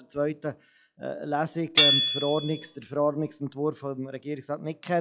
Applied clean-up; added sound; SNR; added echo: classical method log-MMSE.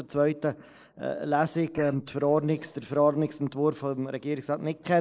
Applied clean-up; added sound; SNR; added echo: neural mask model Resemble Enhance denoiser.